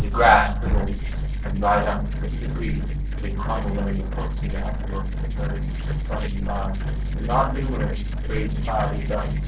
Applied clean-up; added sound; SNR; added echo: neural separator model SepFormer DNS4.